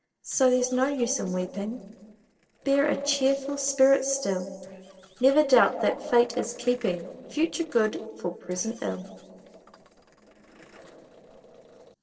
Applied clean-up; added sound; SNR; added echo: neural separator model SepFormer DNS4.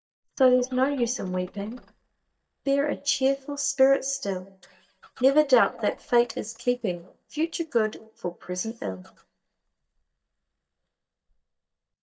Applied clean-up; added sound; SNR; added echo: neural mask model DeepFilterNet 3.